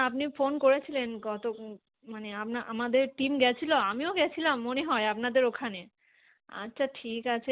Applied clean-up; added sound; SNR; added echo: none; none; none; none.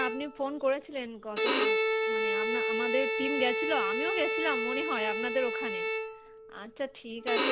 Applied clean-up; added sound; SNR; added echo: none; Bowed string instrument; -3 dB; none.